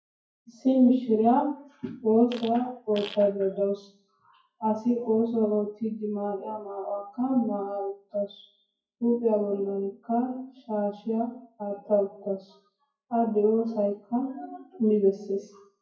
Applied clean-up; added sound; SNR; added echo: classical method WPE with log-MMSE.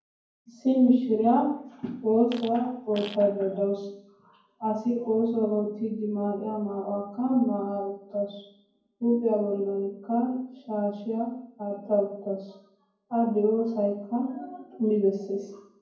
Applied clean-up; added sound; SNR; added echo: none; Fart; 17 dB; reverberation time 0.9 s.